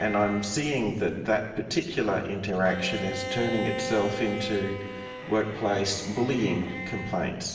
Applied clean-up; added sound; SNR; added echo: none; Bowed string instrument; 10 dB; reverberation time 1.2 s.